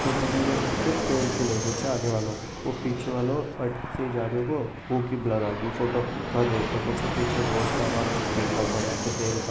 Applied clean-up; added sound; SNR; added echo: none; Fixed-wing aircraft, airplane; 2 dB; none.